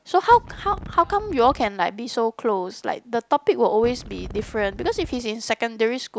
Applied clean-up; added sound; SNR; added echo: none; Wind; 14 dB; none.